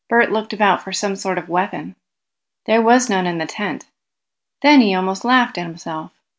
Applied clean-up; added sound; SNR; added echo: none; none; none; none.